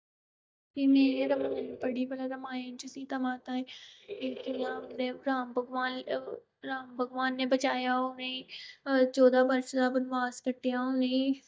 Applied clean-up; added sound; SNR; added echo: neural mask model DeepFilterNet 3.